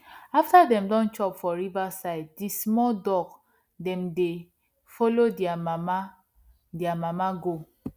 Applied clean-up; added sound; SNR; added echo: none; none; none; none.